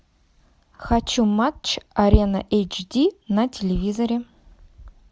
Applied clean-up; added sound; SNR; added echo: none; none; none; none.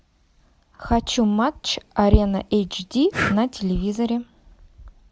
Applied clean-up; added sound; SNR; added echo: none; Breathing; 11 dB; none.